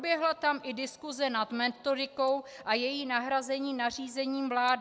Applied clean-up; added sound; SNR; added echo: none; none; none; none.